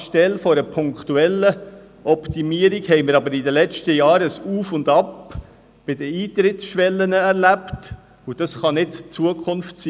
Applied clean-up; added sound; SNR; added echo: none; none; none; none.